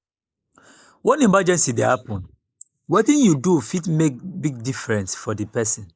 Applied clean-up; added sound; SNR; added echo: neural mask model Resemble Enhance denoiser.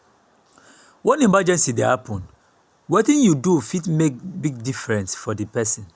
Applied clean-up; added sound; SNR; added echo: none; none; none; none.